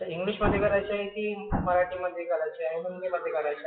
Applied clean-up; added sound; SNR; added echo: classical method WPE with log-MMSE.